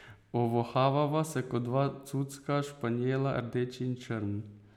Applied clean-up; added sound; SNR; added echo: none; none; none; none.